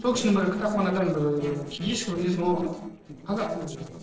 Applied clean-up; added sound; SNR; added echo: neural separator model SepFormer DNS4.